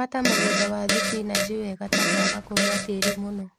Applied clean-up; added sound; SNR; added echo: none; Fart; -4 dB; none.